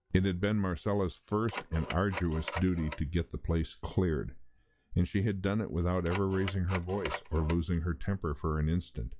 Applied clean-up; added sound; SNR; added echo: classical method log-MMSE.